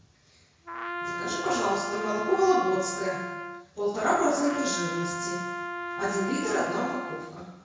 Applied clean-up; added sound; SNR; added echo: none; Trumpet; 6 dB; reverberation time 1.0 s.